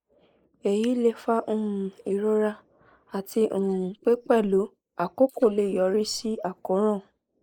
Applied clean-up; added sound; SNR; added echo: neural mask model Resemble Enhance denoiser.